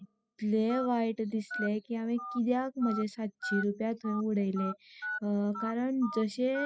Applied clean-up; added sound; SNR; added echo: classical method spectral subtraction.